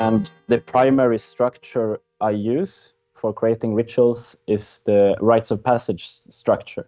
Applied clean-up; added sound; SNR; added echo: neural mask model RNNoise.